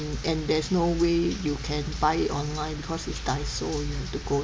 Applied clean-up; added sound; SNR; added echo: none; none; none; none.